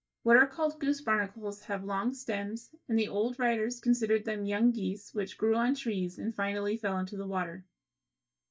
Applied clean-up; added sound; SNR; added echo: neural mask model DeepFilterNet 3.